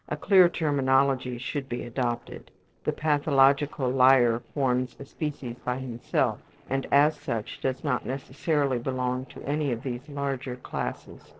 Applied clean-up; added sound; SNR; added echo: neural separator model SepFormer DNS4.